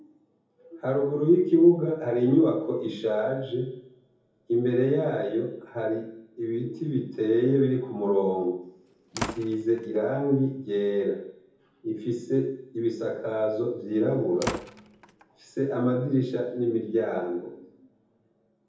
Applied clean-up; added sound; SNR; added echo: none; Slam; 13 dB; reverberation time 0.7 s.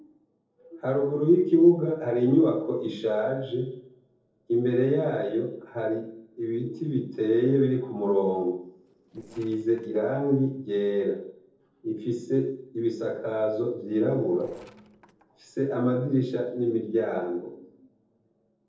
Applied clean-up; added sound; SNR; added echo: neural separator model SepFormer DNS4.